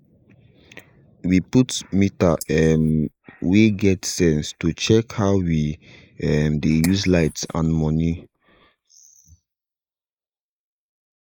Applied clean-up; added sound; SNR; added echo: neural mask model Resemble Enhance denoiser.